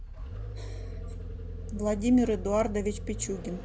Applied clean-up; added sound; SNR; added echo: none; Vehicle; 7 dB; none.